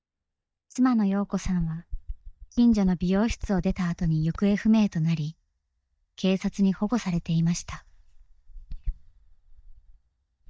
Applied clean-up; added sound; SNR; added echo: neural mask model DeepFilterNet 3.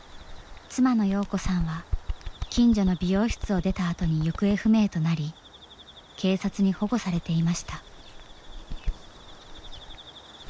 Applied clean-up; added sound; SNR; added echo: none; Bird; 10 dB; none.